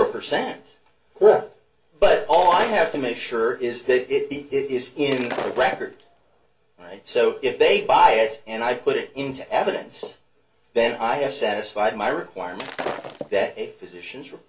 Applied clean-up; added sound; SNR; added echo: none; Shatter; 11 dB; reverberation time 0.2 s.